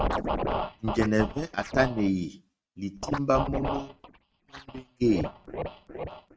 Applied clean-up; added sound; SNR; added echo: neural mask model RNNoise.